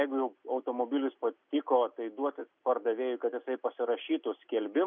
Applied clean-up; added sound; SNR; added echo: none; none; none; none.